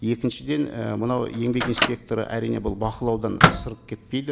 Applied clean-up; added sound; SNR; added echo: none; Microwave oven; 0 dB; none.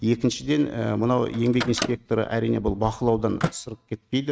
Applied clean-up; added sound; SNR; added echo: neural mask model RNNoise.